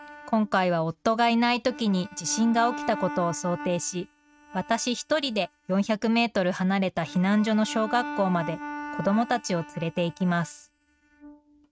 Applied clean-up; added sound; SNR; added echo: neural mask model RNNoise.